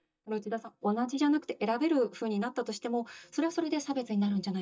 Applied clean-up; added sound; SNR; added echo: neural mask model DeepFilterNet 3.